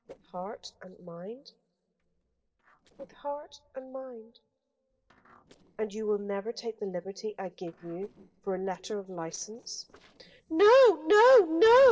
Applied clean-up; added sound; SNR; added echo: neural separator model SepFormer DNS4.